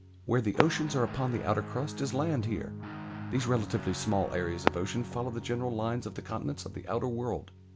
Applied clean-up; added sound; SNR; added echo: none; Guitar + Fireworks; 6 dB; none.